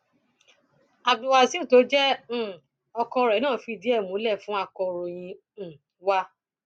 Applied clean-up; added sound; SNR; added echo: none; none; none; none.